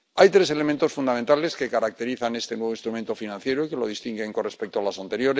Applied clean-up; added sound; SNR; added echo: none; none; none; none.